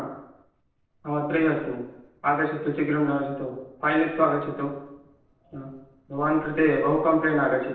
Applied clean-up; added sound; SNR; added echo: neural separator model SepFormer DNS4.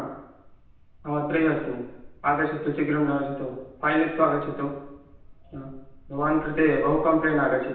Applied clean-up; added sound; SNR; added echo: none; Thunder; 19 dB; reverberation time 0.9 s.